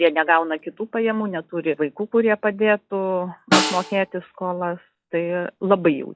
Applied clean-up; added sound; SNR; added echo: classical method log-MMSE.